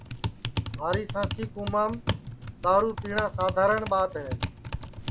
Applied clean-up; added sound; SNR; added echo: none; Typing; 4 dB; none.